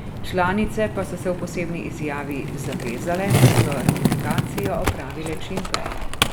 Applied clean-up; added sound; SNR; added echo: none; Skateboard; -4 dB; none.